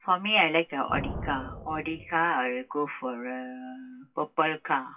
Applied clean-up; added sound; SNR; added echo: classical method WPE with log-MMSE.